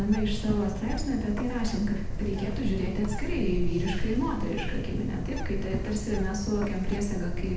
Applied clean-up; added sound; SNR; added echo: none; Bird; 1 dB; reverberation time 0.8 s.